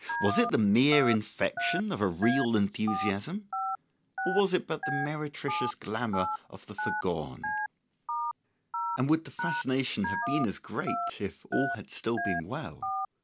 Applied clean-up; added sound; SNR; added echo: none; Telephone; 5 dB; none.